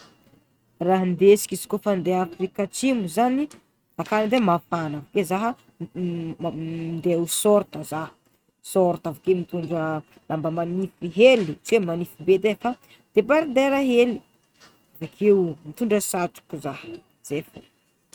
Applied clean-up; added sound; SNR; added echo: neural mask model RNNoise.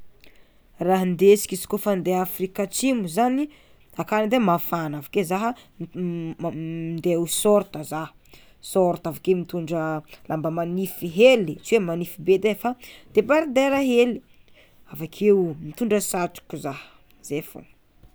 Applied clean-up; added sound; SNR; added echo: none; none; none; none.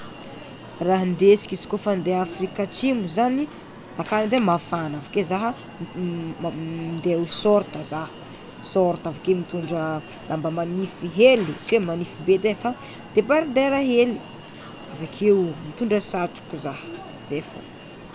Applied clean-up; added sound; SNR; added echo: none; Alarm; 16 dB; none.